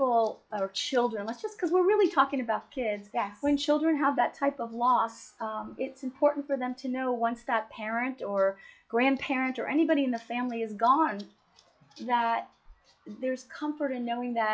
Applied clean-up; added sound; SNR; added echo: classical method log-MMSE.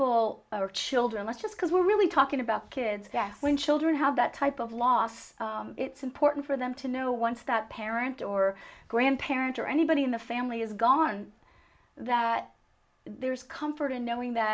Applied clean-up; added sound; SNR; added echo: none; none; none; none.